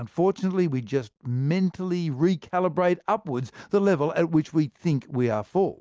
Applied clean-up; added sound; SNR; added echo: none; none; none; none.